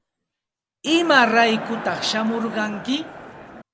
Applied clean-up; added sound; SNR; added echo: none; Crowd; 10 dB; none.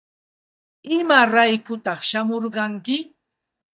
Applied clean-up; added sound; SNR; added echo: neural mask model DeepFilterNet 3.